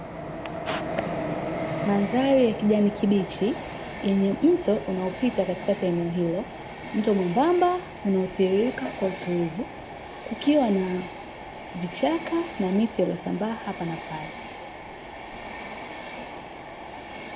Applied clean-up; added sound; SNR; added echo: none; Train; 9 dB; none.